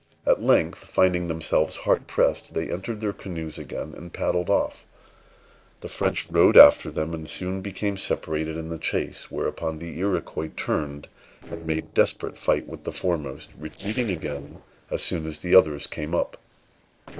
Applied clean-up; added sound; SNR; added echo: neural separator model SepFormer DNS4.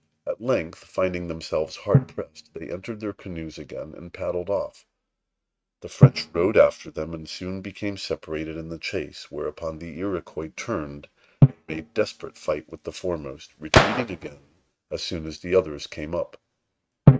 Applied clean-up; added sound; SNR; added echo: neural mask model RNNoise.